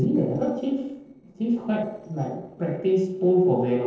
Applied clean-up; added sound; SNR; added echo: neural separator model SepFormer DNS4.